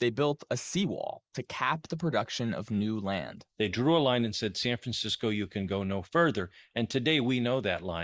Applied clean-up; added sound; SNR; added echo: neural mask model Resemble Enhance denoiser.